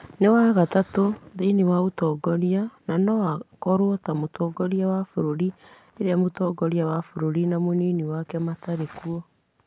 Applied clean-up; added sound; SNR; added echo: none; none; none; none.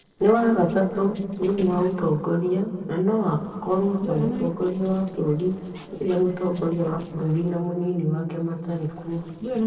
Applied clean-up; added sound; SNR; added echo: neural separator model SepFormer DNS4.